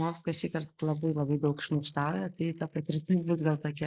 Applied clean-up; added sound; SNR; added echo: neural mask model Resemble Enhance denoiser.